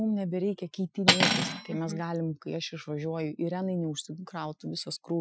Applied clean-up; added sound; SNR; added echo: classical method Wiener filter.